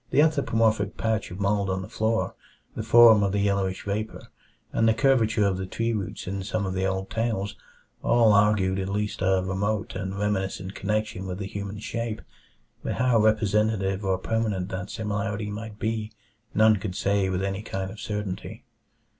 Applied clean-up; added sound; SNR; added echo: none; none; none; none.